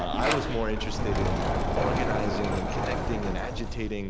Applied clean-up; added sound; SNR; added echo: none; Sliding door; -3 dB; none.